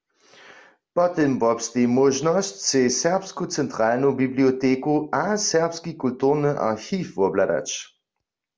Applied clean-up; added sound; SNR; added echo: none; none; none; none.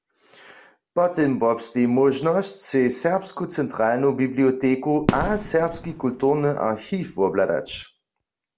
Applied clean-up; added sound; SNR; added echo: none; Fireworks; 10 dB; none.